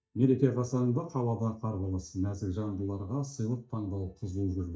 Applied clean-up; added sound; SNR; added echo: neural mask model DeepFilterNet 3.